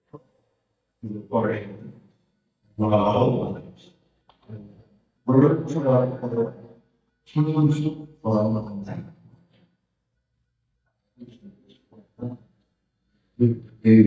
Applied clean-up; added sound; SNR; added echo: neural mask model DeepFilterNet 3.